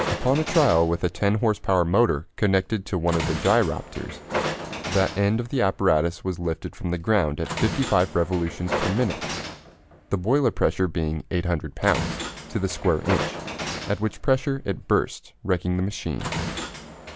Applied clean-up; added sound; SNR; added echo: none; Train; 9 dB; none.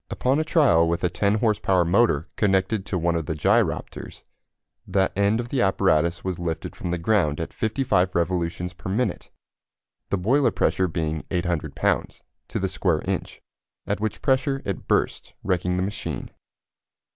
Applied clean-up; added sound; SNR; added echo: none; none; none; none.